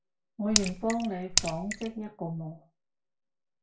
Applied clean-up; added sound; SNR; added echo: none; Raindrop / Splash, splatter; -2 dB; reverberation time 0.2 s.